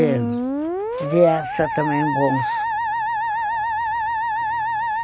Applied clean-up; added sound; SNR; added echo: none; Musical instrument; -1 dB; none.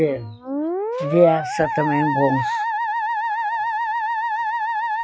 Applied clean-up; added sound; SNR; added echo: classical method log-MMSE.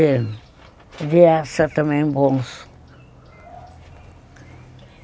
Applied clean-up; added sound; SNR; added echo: none; none; none; none.